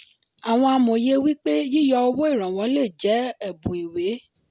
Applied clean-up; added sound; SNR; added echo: none; none; none; none.